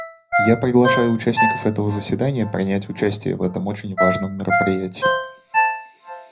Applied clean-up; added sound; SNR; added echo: none; Ringtone; 2 dB; reverberation time 0.5 s.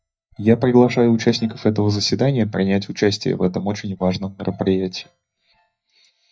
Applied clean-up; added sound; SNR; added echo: neural mask model DeepFilterNet 3.